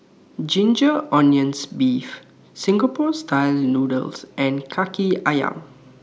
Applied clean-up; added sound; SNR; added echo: none; none; none; none.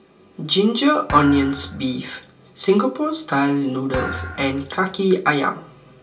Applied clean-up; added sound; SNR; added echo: none; Thump, thud; 12 dB; reverberation time 0.2 s.